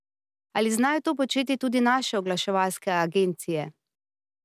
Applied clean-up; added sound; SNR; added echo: none; none; none; none.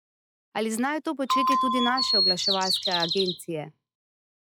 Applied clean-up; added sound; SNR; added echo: classical method log-MMSE.